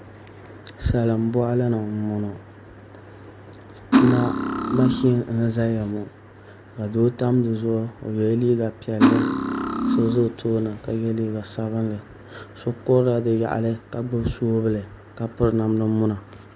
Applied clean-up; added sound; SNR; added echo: none; Cutlery, silverware; -1 dB; none.